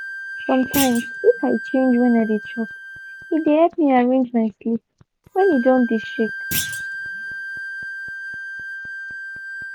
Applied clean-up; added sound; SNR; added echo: none; Thump, thud + Wind instrument, woodwind instrument; 10 dB; none.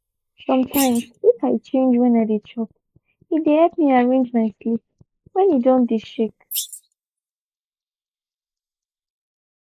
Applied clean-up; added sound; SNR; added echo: neural mask model Resemble Enhance denoiser.